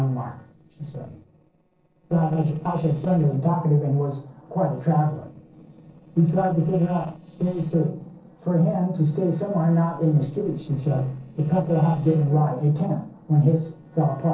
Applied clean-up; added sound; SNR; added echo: neural separator model SepFormer DNS4.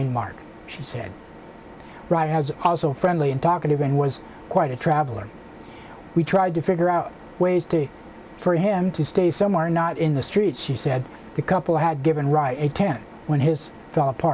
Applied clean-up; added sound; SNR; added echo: none; none; none; none.